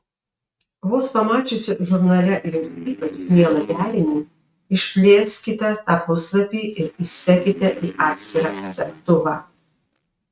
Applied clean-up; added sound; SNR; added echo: neural mask model RNNoise.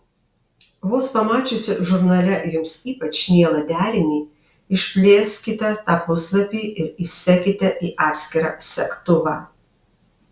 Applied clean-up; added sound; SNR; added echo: none; none; none; none.